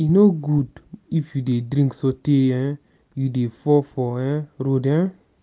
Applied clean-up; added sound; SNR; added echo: none; none; none; none.